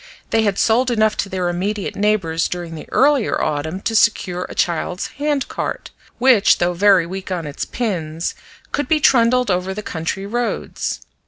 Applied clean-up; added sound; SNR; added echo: none; none; none; none.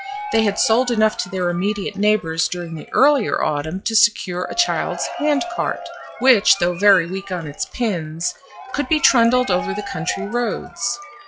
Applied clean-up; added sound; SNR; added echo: classical method log-MMSE.